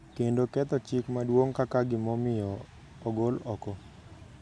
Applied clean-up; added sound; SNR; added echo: none; none; none; none.